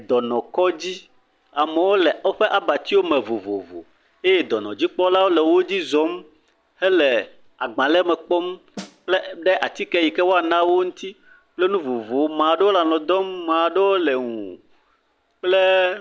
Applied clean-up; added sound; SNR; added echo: none; Snare drum; 18 dB; none.